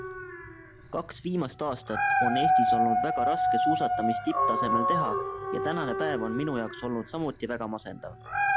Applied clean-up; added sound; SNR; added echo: none; Dog; -4 dB; none.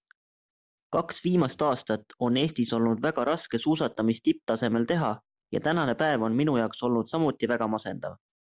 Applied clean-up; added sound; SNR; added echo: none; none; none; none.